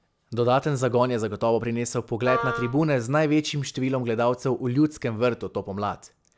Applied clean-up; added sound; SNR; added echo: none; Wind instrument, woodwind instrument; 6 dB; none.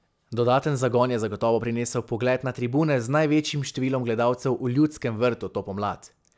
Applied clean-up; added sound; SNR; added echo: none; none; none; none.